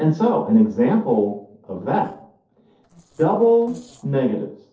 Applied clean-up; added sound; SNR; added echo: neural separator model SepFormer DNS4.